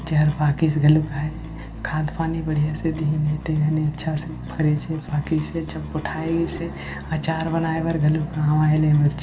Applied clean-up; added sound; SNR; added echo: none; Bass guitar; 12 dB; reverberation time 0.2 s.